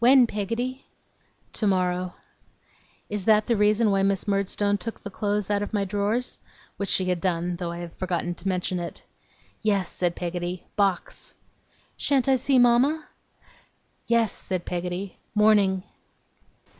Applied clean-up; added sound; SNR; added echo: none; none; none; none.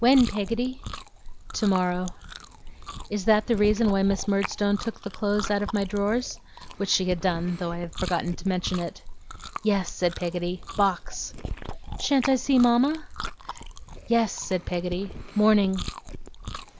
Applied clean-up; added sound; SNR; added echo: none; Chewing, mastication; 11 dB; none.